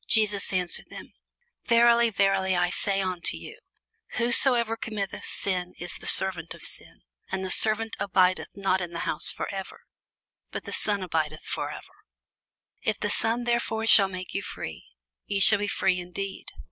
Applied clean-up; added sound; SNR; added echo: none; none; none; none.